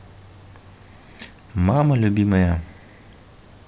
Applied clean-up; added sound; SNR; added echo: none; none; none; none.